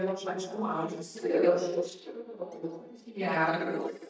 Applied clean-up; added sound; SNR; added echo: neural mask model DeepFilterNet 3.